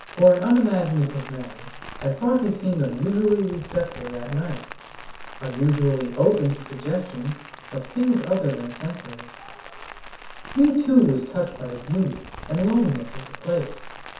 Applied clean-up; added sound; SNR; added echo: none; Rain; 16 dB; reverberation time 0.6 s.